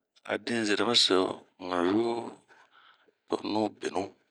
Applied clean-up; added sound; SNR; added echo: none; none; none; none.